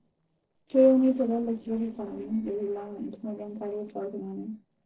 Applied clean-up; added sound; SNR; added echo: neural separator model SepFormer DNS4.